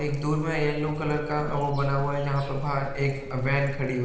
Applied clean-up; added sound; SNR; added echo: none; Livestock, farm animals, working animals; 8 dB; reverberation time 1.1 s.